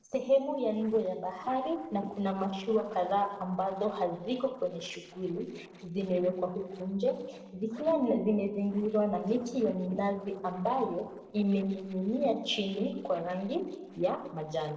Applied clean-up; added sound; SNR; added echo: neural separator model SepFormer DNS4.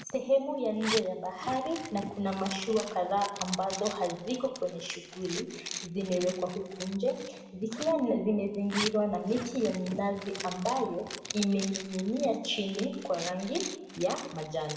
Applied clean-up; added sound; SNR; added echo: none; Zipper (clothing); 11 dB; reverberation time 1.0 s.